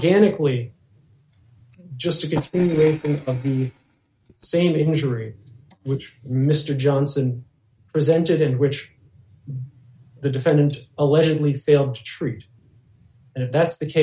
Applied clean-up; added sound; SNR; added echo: neural mask model RNNoise.